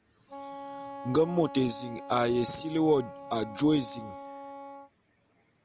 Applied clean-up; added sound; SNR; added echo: none; Wind instrument, woodwind instrument; 13 dB; none.